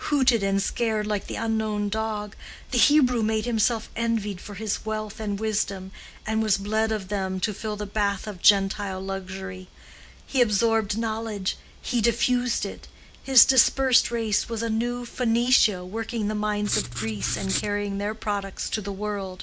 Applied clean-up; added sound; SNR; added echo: none; Writing; 6 dB; none.